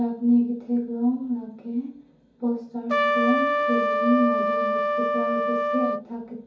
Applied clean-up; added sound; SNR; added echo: none; Trumpet; -2 dB; reverberation time 0.6 s.